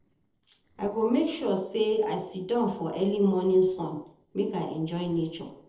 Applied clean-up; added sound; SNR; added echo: neural separator model SepFormer DNS4.